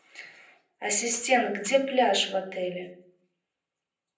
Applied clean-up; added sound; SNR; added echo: none; none; none; reverberation time 0.6 s.